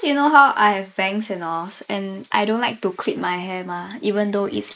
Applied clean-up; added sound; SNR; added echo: neural mask model Resemble Enhance denoiser.